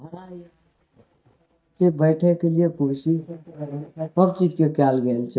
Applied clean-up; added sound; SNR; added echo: neural mask model DeepFilterNet 3.